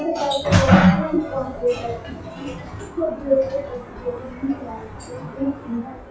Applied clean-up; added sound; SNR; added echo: classical method WPE with log-MMSE.